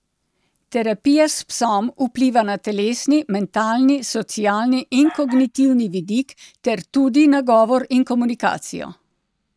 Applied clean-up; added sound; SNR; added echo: neural mask model DeepFilterNet 3.